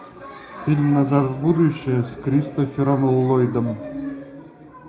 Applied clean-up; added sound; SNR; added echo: none; none; none; reverberation time 0.4 s.